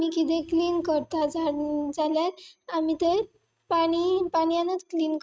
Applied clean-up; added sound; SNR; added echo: neural mask model RNNoise.